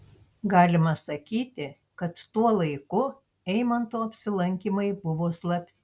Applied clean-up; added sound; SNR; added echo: none; none; none; none.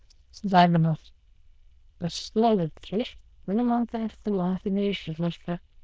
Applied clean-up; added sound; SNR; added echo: neural diffusion model UNIVERSE++.